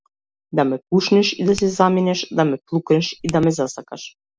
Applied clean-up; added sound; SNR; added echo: none; Finger snapping; 20 dB; none.